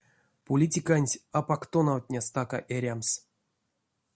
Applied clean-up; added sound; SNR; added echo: none; none; none; none.